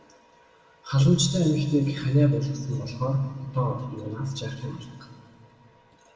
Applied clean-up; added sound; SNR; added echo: none; none; none; reverberation time 1.7 s.